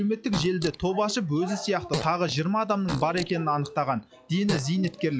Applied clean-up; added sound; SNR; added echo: classical method log-MMSE.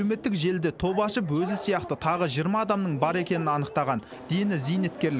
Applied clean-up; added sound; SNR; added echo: none; none; none; none.